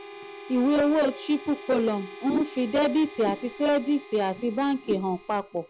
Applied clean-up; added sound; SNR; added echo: none; Whoosh, swoosh, swish + Harmonica; 15 dB; none.